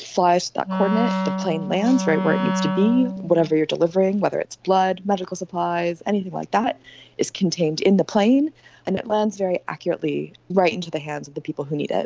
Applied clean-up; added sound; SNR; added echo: none; Wind instrument, woodwind instrument; 4 dB; none.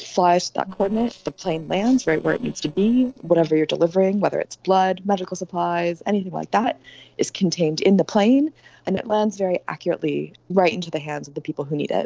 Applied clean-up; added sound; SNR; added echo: neural separator model SepFormer DNS4.